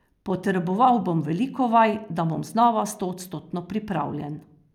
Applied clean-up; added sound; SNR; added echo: none; none; none; none.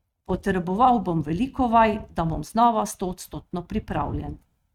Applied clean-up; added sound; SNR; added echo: neural mask model RNNoise.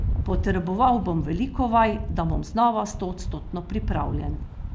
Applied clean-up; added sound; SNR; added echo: none; Rattle; 4 dB; none.